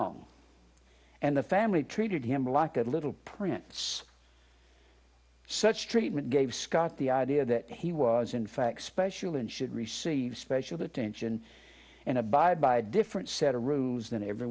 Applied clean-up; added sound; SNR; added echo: none; none; none; none.